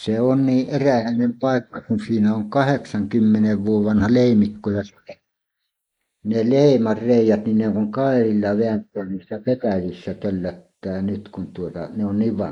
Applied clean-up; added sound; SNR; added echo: neural mask model Resemble Enhance denoiser.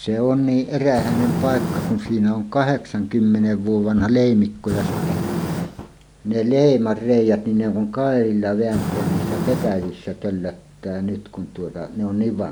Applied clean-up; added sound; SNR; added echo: none; Fire; 8 dB; none.